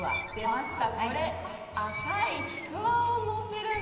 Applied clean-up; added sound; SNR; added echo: none; Screech; 9 dB; reverberation time 2.9 s.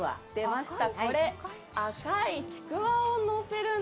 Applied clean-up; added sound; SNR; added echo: none; none; none; none.